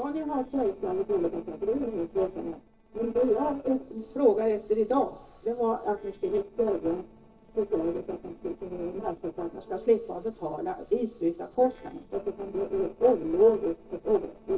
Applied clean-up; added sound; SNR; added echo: neural separator model SepFormer DNS4.